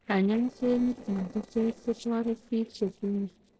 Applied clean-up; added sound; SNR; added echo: neural separator model SepFormer DNS4.